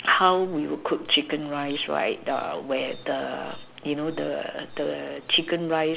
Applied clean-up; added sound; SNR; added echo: none; none; none; none.